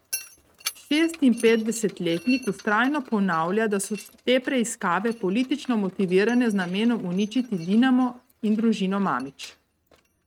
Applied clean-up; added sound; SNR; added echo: neural mask model RNNoise.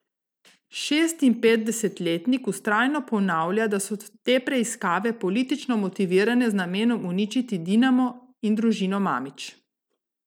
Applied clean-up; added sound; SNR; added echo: none; none; none; none.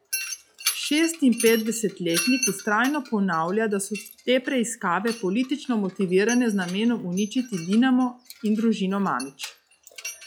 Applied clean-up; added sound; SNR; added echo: classical method log-MMSE.